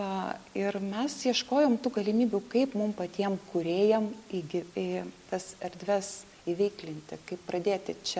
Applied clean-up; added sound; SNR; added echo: none; none; none; none.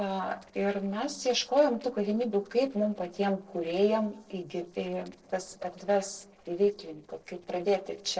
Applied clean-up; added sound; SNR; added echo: neural separator model SepFormer DNS4.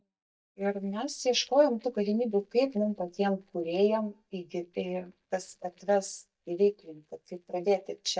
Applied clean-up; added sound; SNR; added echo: neural mask model DeepFilterNet 3.